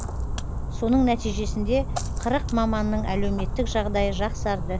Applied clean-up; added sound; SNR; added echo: none; Splash, splatter; 2 dB; none.